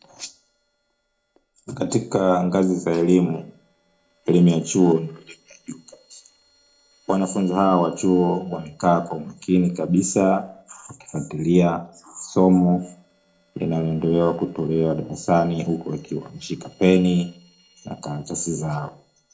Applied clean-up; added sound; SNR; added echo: neural separator model SepFormer DNS4.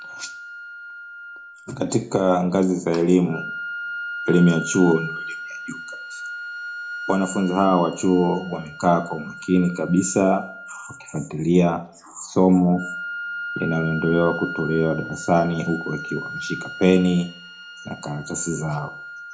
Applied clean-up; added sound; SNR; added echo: none; Wind instrument, woodwind instrument; 12 dB; reverberation time 0.4 s.